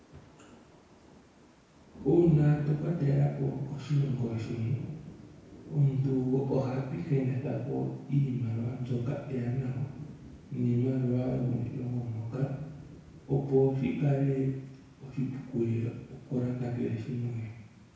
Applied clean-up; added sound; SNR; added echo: none; Thunder / Rain; 18 dB; reverberation time 1.0 s.